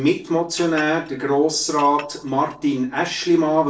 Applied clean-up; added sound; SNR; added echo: neural separator model SepFormer DNS4.